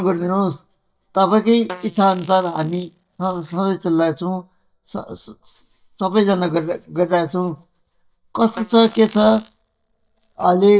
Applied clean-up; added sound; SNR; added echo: neural mask model DeepFilterNet 3.